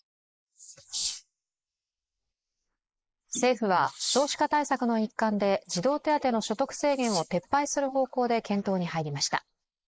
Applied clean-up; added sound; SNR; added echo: neural mask model Resemble Enhance denoiser.